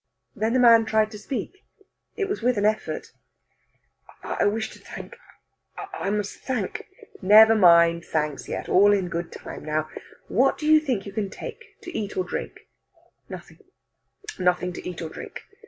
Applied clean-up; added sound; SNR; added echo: none; none; none; none.